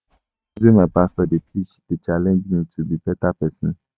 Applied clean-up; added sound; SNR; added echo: neural mask model RNNoise.